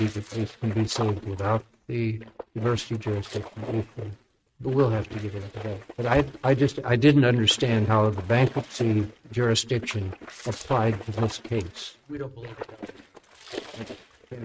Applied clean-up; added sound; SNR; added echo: neural mask model RNNoise.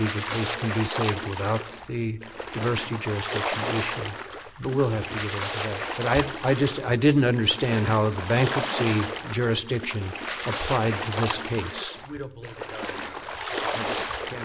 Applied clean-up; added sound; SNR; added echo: none; Splash, splatter; 5 dB; none.